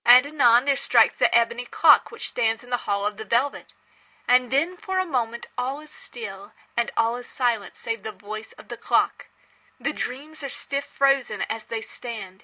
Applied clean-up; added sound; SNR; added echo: none; none; none; none.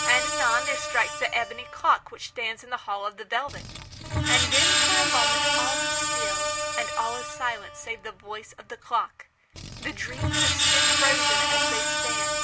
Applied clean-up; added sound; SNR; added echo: none; Screech; -4 dB; none.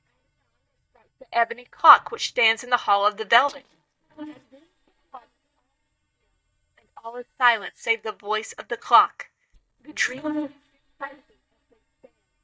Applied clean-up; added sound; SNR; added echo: neural mask model DeepFilterNet 3.